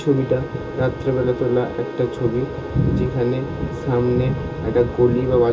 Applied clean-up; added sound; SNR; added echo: none; Trumpet; 19 dB; reverberation time 0.2 s.